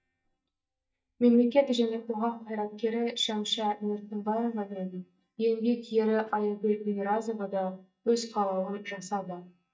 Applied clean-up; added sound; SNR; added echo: neural mask model DeepFilterNet 3.